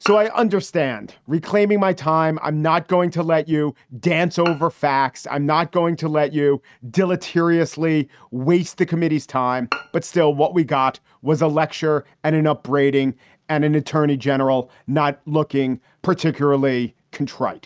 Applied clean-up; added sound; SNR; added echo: neural mask model RNNoise.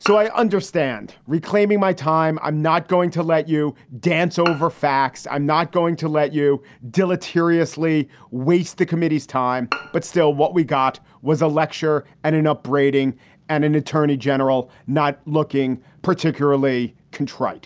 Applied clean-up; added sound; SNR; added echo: none; Bowed string instrument; 14 dB; none.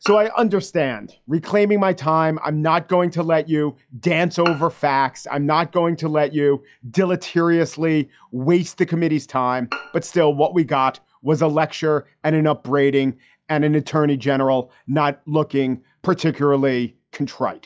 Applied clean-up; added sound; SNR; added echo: classical method log-MMSE.